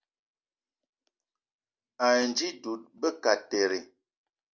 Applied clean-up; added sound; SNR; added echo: none; none; none; none.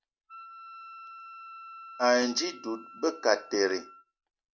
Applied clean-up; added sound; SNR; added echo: none; Wind instrument, woodwind instrument; 17 dB; none.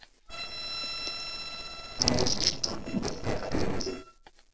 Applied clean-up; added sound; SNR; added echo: neural separator model SepFormer DNS4.